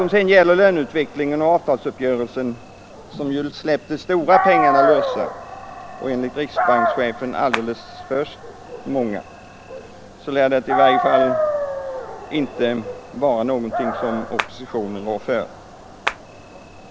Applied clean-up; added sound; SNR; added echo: none; Dog + Clapping; 4 dB; none.